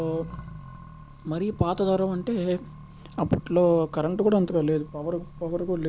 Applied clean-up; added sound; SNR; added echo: none; Accelerating, revving, vroom; 16 dB; none.